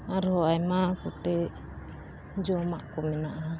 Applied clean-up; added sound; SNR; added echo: none; none; none; none.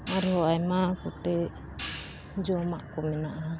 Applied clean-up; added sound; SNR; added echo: none; Hi-hat; 16 dB; none.